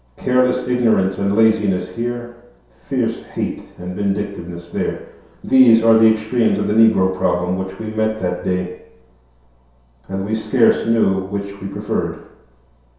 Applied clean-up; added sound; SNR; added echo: none; none; none; reverberation time 0.7 s.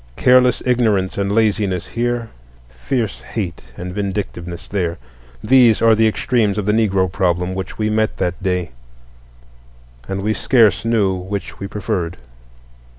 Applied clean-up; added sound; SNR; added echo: none; none; none; none.